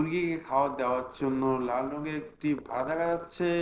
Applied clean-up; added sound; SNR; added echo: neural separator model SepFormer DNS4.